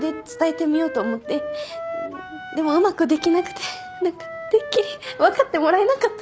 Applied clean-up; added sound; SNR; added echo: none; Wind instrument, woodwind instrument; 12 dB; none.